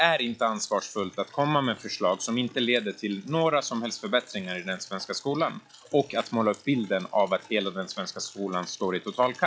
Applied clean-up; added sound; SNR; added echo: classical method log-MMSE.